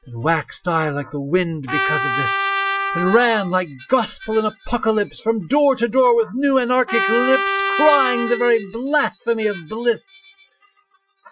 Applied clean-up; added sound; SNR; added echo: classical method Wiener filter.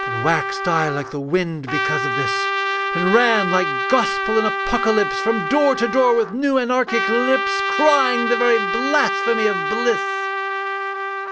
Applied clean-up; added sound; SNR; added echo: none; Trumpet; 2 dB; none.